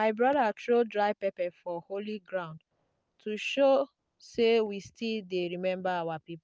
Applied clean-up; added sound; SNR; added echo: none; none; none; none.